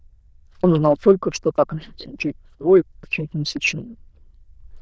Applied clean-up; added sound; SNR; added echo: neural diffusion model UNIVERSE++.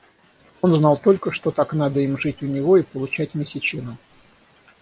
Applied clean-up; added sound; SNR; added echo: none; none; none; none.